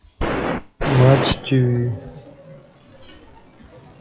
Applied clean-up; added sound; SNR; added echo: classical method log-MMSE.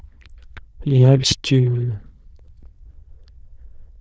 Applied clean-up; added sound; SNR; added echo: neural diffusion model UNIVERSE++.